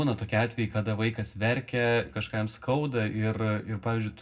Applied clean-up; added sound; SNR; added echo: none; none; none; reverberation time 0.3 s.